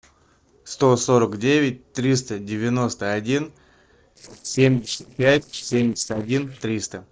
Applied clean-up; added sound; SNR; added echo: neural separator model SepFormer DNS4.